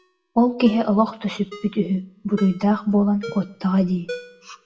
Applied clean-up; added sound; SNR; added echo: none; Ringtone; 19 dB; reverberation time 0.5 s.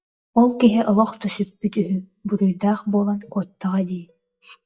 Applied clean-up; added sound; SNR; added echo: neural mask model DeepFilterNet 3.